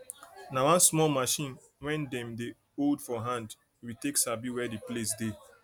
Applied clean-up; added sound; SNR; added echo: none; none; none; none.